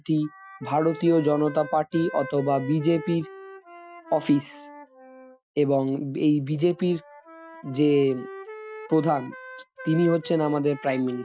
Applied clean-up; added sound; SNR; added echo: classical method Wiener filter.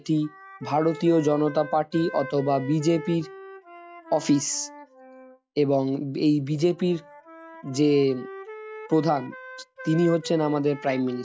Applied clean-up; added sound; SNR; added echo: classical method log-MMSE.